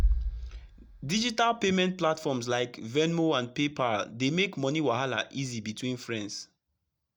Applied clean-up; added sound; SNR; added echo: none; Bass drum; 8 dB; none.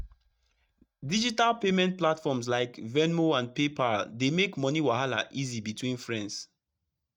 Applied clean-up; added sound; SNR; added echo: neural mask model RNNoise.